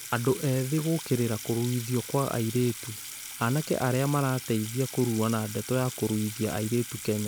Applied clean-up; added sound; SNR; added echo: none; Sink (filling or washing) / Water tap, faucet; 12 dB; none.